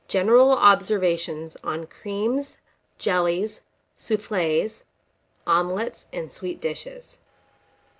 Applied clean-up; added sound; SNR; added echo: none; none; none; none.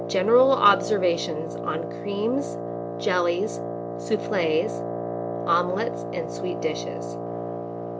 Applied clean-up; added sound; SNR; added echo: none; Wind instrument, woodwind instrument; 5 dB; none.